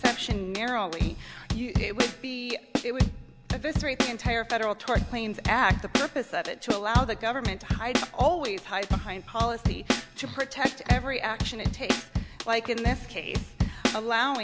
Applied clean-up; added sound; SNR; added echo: none; Drum kit; 0 dB; none.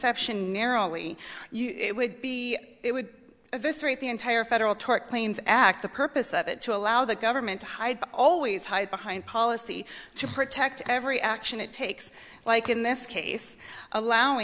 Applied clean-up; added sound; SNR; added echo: none; none; none; none.